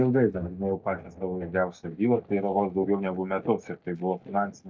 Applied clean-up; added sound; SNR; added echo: neural mask model DeepFilterNet 3.